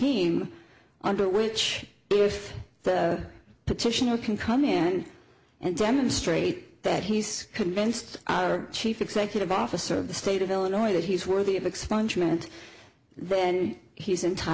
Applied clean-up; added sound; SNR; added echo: none; none; none; none.